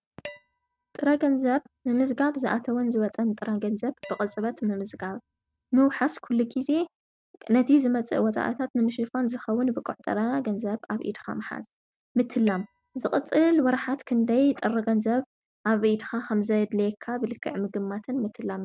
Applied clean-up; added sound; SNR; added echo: neural mask model RNNoise.